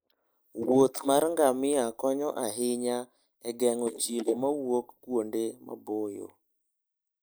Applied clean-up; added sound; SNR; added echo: neural mask model Resemble Enhance denoiser.